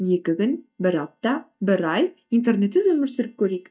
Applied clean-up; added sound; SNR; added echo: neural mask model DeepFilterNet 3.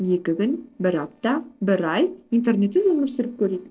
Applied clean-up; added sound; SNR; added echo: neural separator model SepFormer DNS4.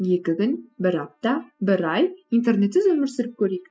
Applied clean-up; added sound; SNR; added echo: classical method spectral subtraction.